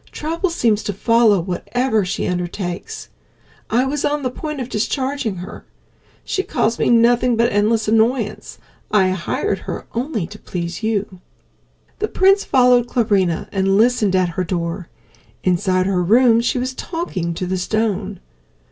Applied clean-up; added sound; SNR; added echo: none; none; none; none.